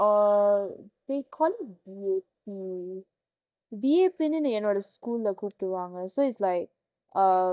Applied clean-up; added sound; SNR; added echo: neural mask model DeepFilterNet 3.